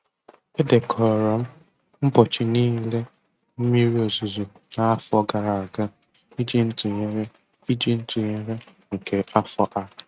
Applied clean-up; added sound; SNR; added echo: neural mask model RNNoise.